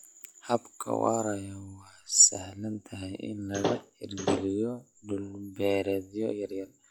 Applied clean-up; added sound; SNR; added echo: classical method log-MMSE.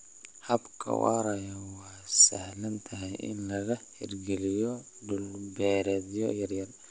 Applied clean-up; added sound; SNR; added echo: none; none; none; none.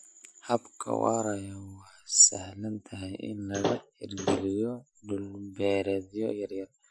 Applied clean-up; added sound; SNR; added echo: classical method Wiener filter.